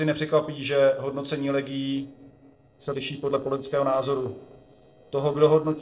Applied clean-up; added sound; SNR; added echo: neural separator model SepFormer DNS4.